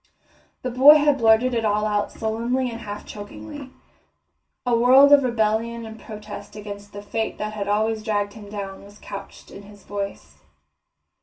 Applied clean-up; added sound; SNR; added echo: none; none; none; reverberation time 0.2 s.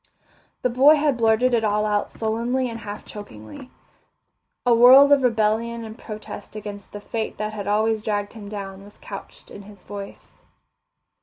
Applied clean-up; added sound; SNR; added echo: none; none; none; none.